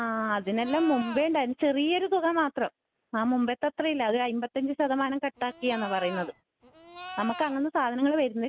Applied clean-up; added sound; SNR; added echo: none; Livestock, farm animals, working animals; 13 dB; none.